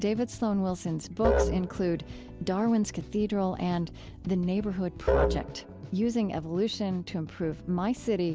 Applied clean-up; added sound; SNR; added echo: none; Musical instrument; 3 dB; none.